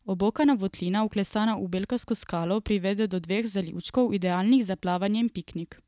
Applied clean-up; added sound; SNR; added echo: none; none; none; none.